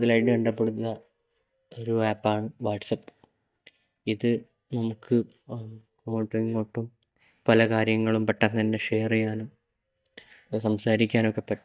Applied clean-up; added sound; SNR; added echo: neural mask model DeepFilterNet 3.